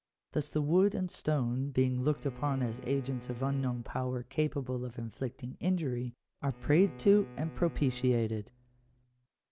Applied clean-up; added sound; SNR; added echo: none; Bowed string instrument; 19 dB; none.